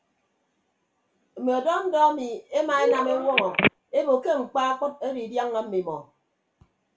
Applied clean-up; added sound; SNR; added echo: none; Telephone; -2 dB; reverberation time 0.3 s.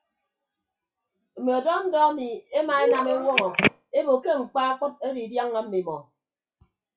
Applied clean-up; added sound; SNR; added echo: classical method WPE with log-MMSE.